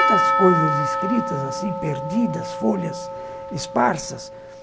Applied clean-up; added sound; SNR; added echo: none; Percussion; 0 dB; none.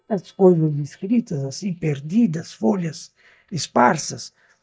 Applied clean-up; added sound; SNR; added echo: neural mask model DeepFilterNet 3.